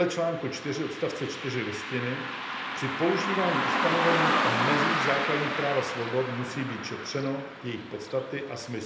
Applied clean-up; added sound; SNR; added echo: none; Car passing by; 0 dB; reverberation time 0.7 s.